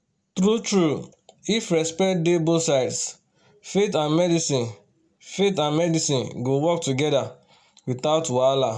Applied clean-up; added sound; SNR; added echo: none; none; none; none.